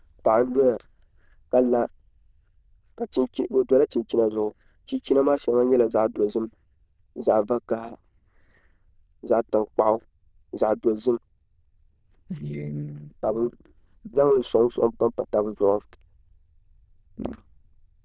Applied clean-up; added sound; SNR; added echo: neural diffusion model UNIVERSE++.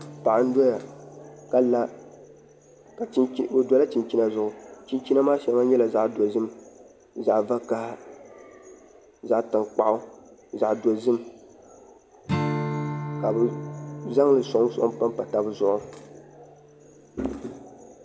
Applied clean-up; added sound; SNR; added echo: none; Strum; 13 dB; none.